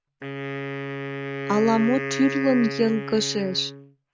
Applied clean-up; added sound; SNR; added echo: none; Wind instrument, woodwind instrument; 7 dB; none.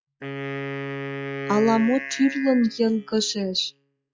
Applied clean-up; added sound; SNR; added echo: classical method log-MMSE.